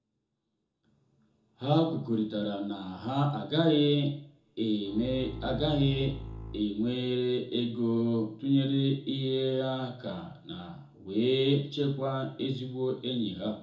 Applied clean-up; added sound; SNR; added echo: none; Bowed string instrument; 12 dB; reverberation time 0.6 s.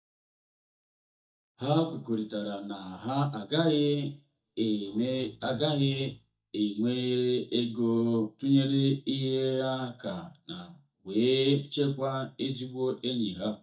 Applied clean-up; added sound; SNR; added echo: neural mask model DeepFilterNet 3.